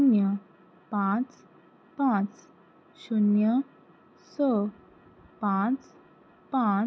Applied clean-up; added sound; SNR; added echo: none; none; none; none.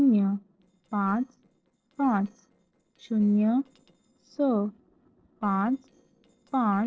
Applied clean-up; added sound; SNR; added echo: neural separator model SepFormer DNS4.